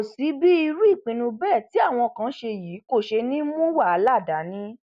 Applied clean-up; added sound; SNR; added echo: none; none; none; none.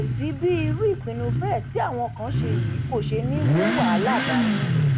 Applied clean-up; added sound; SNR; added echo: none; Motorcycle / Accelerating, revving, vroom; -4 dB; none.